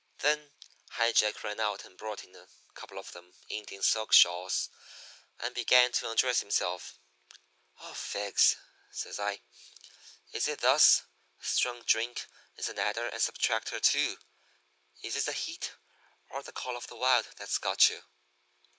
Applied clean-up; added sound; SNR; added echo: none; none; none; none.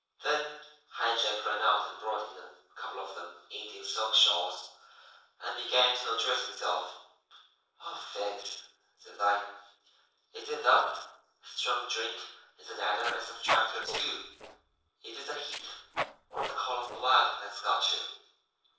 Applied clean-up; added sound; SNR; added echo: neural separator model SepFormer DNS4.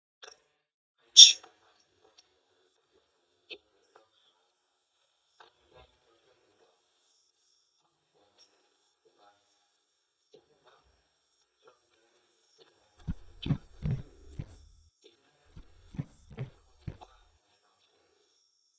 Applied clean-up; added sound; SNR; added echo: neural mask model DeepFilterNet 3.